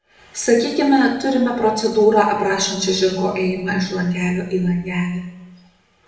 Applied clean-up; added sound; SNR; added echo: none; none; none; reverberation time 0.9 s.